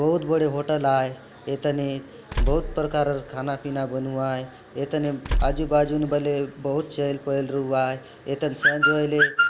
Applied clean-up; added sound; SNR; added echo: none; Tools; 5 dB; none.